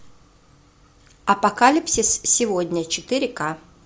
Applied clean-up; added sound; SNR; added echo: none; none; none; none.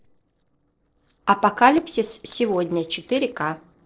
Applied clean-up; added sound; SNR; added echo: neural separator model SepFormer DNS4.